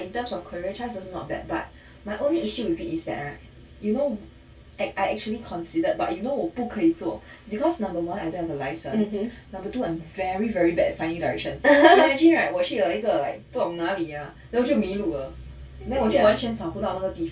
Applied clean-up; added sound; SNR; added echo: none; none; none; reverberation time 0.2 s.